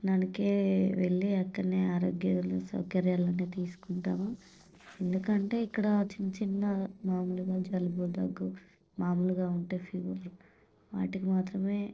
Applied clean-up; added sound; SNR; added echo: neural separator model SepFormer DNS4.